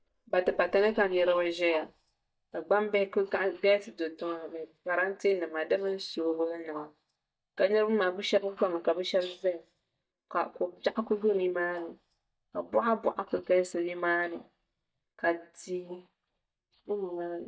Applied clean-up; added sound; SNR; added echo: neural mask model DeepFilterNet 3.